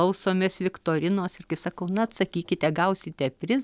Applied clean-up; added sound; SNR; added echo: none; none; none; none.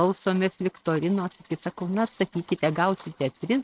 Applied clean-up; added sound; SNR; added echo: neural mask model RNNoise.